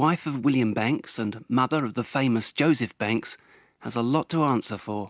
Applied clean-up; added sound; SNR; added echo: none; none; none; none.